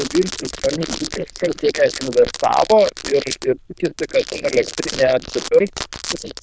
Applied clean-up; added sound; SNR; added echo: neural diffusion model UNIVERSE++.